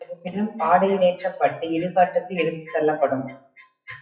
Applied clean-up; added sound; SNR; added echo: classical method WPE with log-MMSE.